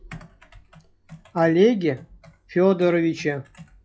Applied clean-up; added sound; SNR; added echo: classical method log-MMSE.